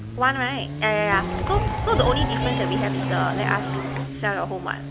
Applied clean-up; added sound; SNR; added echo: none; Motorcycle + Crowd; 0 dB; none.